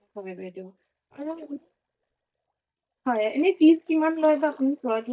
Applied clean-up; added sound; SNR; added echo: neural mask model DeepFilterNet 3.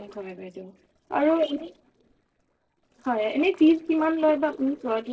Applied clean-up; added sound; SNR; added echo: neural separator model SepFormer DNS4.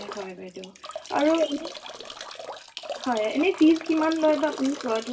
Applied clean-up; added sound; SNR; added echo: none; Drip / Trickle, dribble / Bathtub (filling or washing); 13 dB; reverberation time 0.2 s.